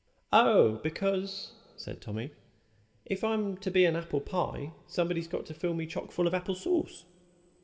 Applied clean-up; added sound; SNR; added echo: none; none; none; reverberation time 1.8 s.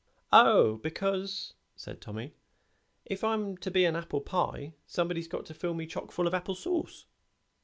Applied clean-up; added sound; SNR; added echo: none; none; none; none.